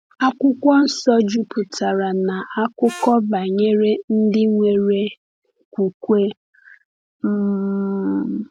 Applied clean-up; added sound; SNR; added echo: none; Harmonica; 18 dB; none.